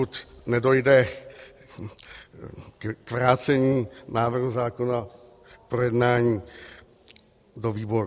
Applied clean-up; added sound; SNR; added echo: none; none; none; none.